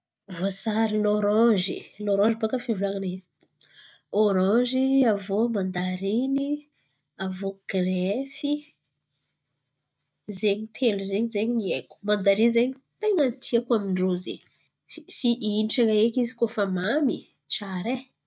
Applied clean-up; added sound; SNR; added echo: none; none; none; none.